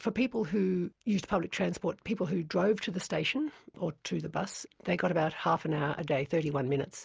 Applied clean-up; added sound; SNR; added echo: none; none; none; none.